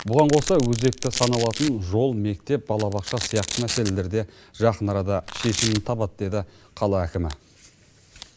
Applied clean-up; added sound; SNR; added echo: none; Domestic sounds, home sounds; 10 dB; none.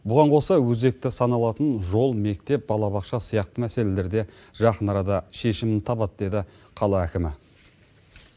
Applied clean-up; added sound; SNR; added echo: none; none; none; none.